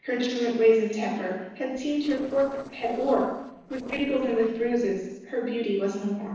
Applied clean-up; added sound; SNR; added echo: neural separator model SepFormer DNS4.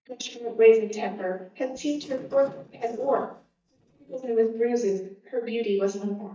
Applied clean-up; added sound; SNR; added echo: neural mask model DeepFilterNet 3.